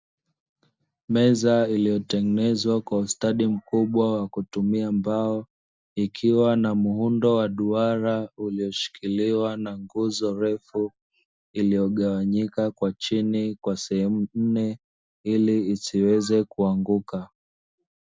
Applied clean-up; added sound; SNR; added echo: none; none; none; none.